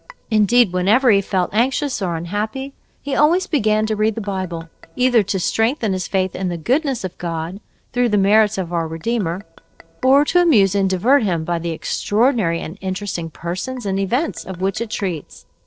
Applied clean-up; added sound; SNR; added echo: neural separator model SepFormer DNS4.